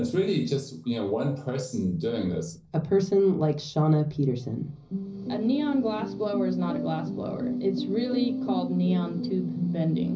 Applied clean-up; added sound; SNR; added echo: none; none; none; reverberation time 0.5 s.